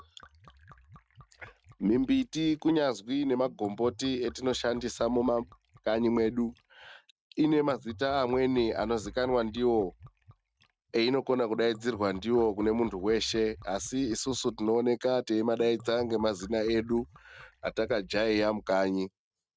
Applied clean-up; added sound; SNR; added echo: neural mask model RNNoise.